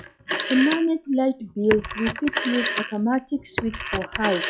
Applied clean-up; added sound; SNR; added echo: classical method log-MMSE.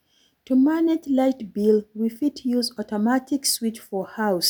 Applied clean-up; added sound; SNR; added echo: none; none; none; none.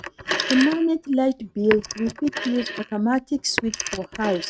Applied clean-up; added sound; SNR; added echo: neural mask model RNNoise.